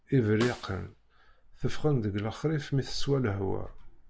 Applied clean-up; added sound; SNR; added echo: none; Snare drum; 14 dB; none.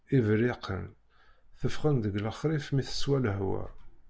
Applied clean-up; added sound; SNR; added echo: none; none; none; none.